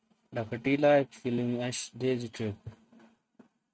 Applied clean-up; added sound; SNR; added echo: neural mask model RNNoise.